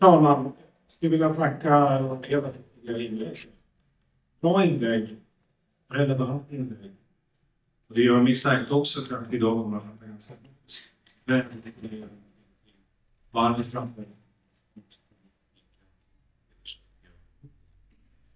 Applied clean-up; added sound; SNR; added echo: neural mask model DeepFilterNet 3.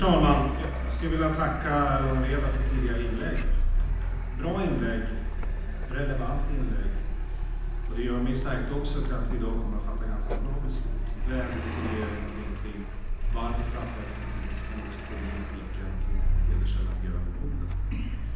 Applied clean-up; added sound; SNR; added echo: none; Car; -4 dB; reverberation time 0.9 s.